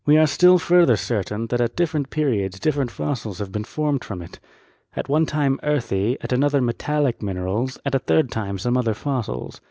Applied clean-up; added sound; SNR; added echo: none; none; none; none.